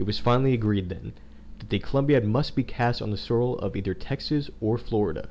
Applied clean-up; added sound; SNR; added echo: none; none; none; none.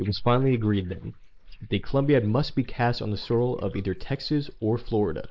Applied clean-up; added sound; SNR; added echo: neural mask model Resemble Enhance denoiser.